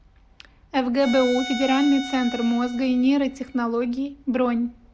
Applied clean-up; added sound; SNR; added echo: none; Bowed string instrument; 13 dB; none.